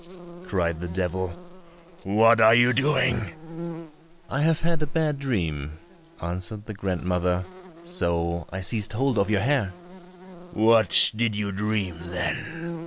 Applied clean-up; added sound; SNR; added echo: none; Buzz; 16 dB; none.